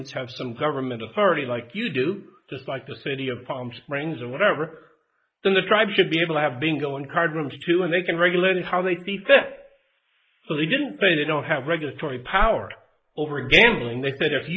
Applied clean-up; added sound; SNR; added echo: neural mask model Resemble Enhance denoiser.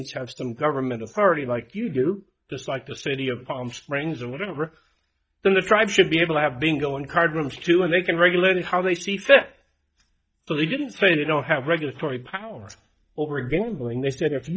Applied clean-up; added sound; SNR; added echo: neural mask model DeepFilterNet 3.